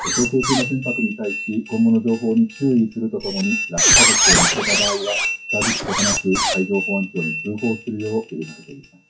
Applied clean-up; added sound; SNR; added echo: classical method WPE with log-MMSE.